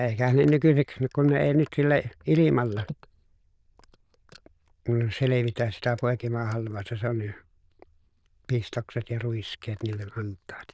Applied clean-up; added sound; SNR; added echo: neural diffusion model UNIVERSE++.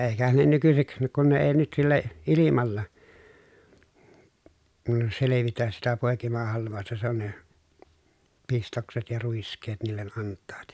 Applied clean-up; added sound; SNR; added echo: none; none; none; none.